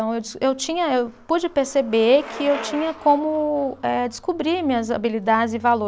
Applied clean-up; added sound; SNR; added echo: none; Bicycle; 19 dB; none.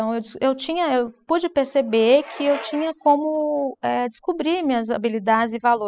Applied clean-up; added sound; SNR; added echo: classical method spectral subtraction.